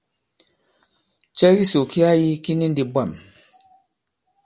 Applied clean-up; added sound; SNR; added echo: none; none; none; none.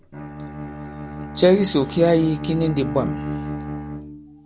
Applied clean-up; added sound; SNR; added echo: none; Bowed string instrument; 9 dB; none.